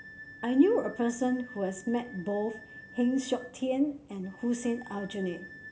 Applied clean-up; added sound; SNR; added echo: none; Wind instrument, woodwind instrument; 18 dB; none.